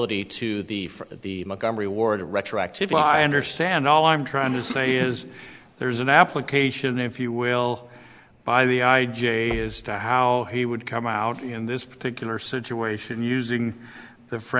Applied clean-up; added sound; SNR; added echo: none; Knock; 19 dB; none.